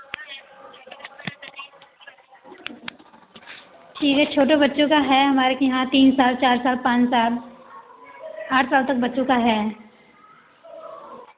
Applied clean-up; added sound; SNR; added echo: none; none; none; none.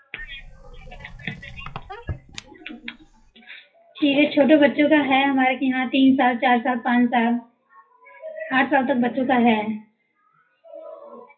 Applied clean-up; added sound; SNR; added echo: classical method WPE with log-MMSE.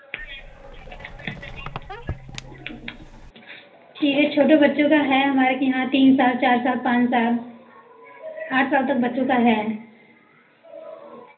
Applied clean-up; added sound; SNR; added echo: none; Squeak; 15 dB; reverberation time 0.3 s.